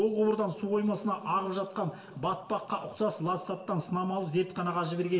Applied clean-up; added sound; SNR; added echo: none; none; none; reverberation time 1.7 s.